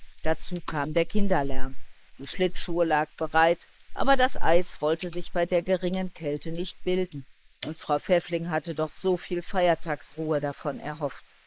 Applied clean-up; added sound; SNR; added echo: neural mask model Resemble Enhance denoiser.